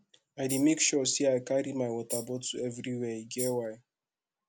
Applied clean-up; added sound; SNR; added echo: none; Tambourine; 9 dB; none.